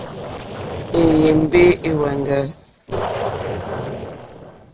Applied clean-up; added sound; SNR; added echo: neural separator model SepFormer DNS4.